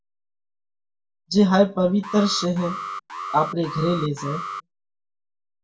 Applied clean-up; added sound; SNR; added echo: none; Alarm; 9 dB; reverberation time 0.2 s.